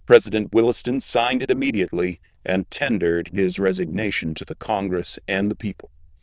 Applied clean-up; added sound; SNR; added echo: neural diffusion model UNIVERSE++.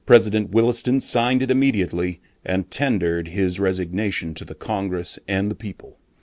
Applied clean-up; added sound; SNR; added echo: none; none; none; none.